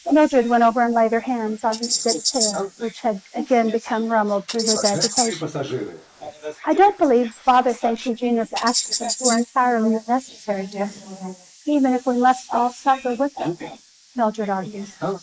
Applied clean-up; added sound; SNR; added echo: neural mask model Resemble Enhance denoiser.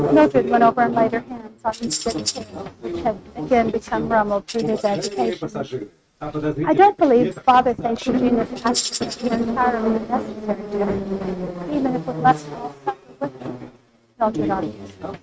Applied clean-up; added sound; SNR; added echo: neural mask model RNNoise.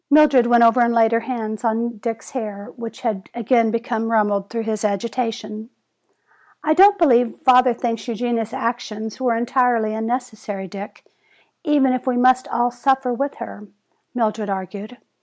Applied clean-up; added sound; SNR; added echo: none; none; none; none.